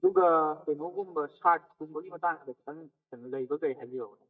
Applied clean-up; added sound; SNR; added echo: neural mask model DeepFilterNet 3.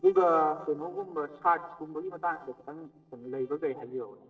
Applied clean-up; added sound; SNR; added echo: neural separator model SepFormer DNS4.